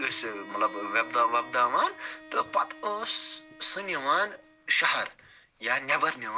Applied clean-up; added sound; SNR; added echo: none; Bowed string instrument; 19 dB; none.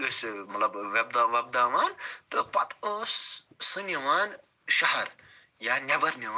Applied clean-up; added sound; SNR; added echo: none; none; none; none.